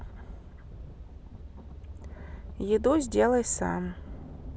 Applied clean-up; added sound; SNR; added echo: none; Thunder; 15 dB; none.